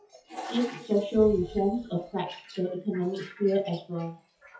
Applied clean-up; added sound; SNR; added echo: classical method WPE with log-MMSE.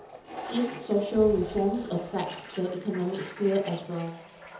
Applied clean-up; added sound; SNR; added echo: none; Toilet flush; 14 dB; reverberation time 1.2 s.